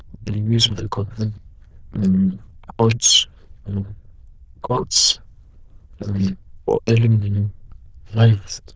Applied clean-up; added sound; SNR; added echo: neural diffusion model UNIVERSE++.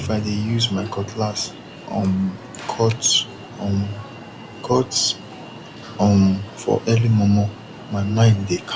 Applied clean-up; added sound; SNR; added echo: none; Drum + Alarm; 15 dB; none.